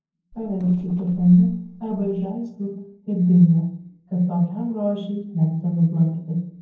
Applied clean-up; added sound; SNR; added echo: neural separator model SepFormer DNS4.